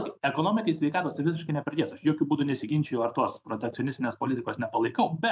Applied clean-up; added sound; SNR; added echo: none; none; none; none.